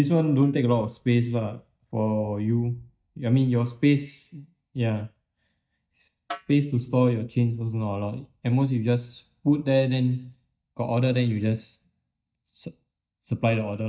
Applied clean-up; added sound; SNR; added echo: neural mask model DeepFilterNet 3.